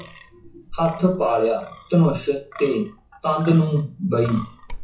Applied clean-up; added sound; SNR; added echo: classical method WPE with log-MMSE.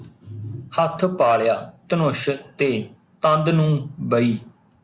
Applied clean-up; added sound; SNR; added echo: none; none; none; none.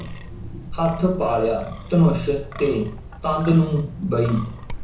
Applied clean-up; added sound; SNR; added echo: none; Wind; 12 dB; reverberation time 0.6 s.